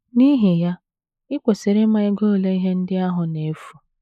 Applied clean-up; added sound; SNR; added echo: neural mask model Resemble Enhance denoiser.